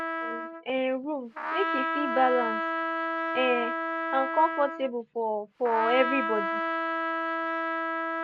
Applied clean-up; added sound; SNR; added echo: none; Trumpet; 1 dB; none.